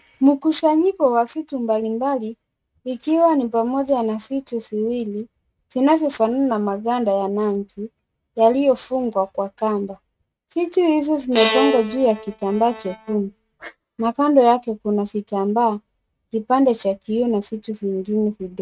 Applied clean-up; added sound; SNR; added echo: neural mask model RNNoise.